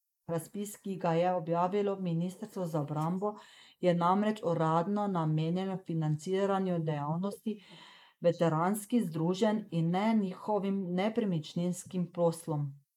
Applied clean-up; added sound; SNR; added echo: neural mask model Resemble Enhance denoiser.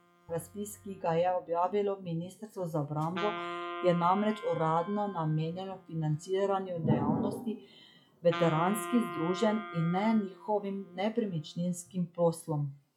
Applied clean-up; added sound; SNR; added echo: classical method log-MMSE.